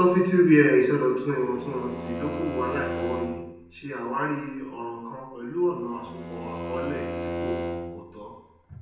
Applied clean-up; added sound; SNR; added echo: none; Bowed string instrument; 9 dB; reverberation time 0.9 s.